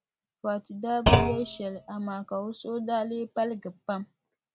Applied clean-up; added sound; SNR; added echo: none; Thump, thud; -4 dB; none.